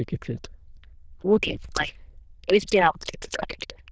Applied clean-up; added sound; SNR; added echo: neural diffusion model UNIVERSE++.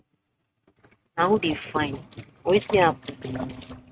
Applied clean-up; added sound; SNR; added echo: neural mask model RNNoise.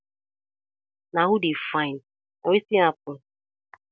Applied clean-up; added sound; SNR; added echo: none; none; none; none.